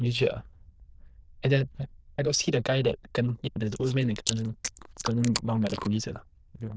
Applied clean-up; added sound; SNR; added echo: neural diffusion model UNIVERSE++.